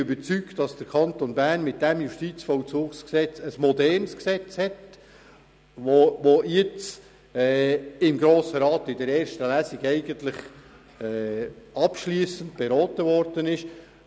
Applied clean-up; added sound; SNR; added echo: none; none; none; none.